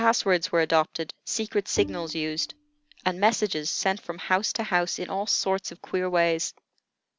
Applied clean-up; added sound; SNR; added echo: none; Bowed string instrument; 13 dB; none.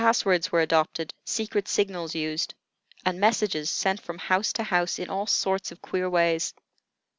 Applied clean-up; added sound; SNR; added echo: none; none; none; none.